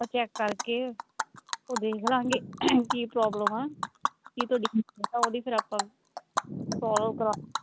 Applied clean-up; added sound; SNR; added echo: none; Animal; 5 dB; none.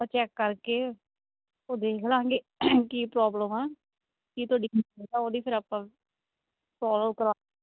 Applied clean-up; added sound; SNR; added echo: none; none; none; none.